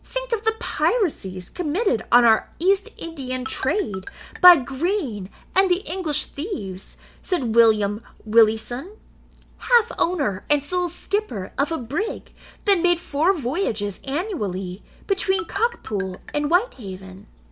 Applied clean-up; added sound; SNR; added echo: none; Marimba, xylophone; 14 dB; none.